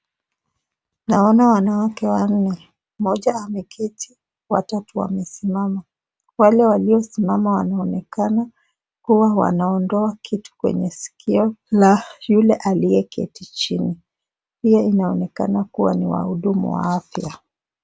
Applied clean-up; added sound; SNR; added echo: none; none; none; none.